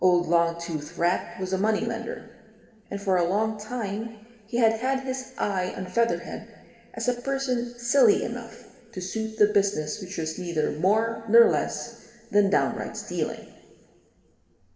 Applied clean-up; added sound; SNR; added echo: none; none; none; reverberation time 2.1 s.